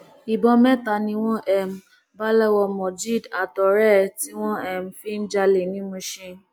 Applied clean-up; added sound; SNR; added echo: none; none; none; none.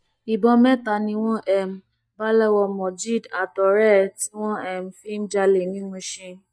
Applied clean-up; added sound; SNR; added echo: neural mask model DeepFilterNet 3.